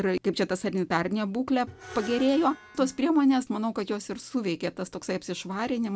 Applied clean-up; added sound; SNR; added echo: none; Screech; 18 dB; none.